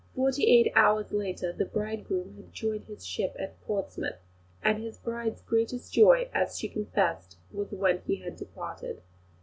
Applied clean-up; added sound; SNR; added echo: none; none; none; none.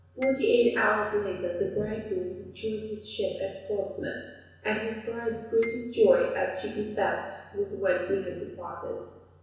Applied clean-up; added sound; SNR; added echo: none; Piano; 18 dB; reverberation time 1.1 s.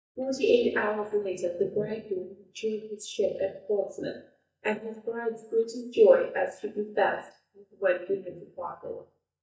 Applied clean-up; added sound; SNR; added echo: neural mask model DeepFilterNet 3.